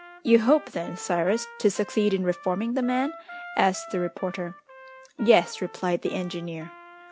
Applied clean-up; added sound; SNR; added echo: none; Trumpet; 18 dB; none.